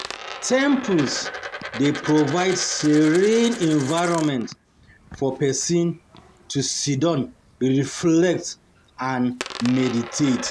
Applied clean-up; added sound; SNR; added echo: none; Coin (dropping); 13 dB; none.